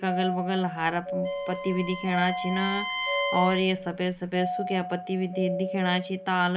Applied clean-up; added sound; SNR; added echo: none; Doorbell + Bowed string instrument; 4 dB; none.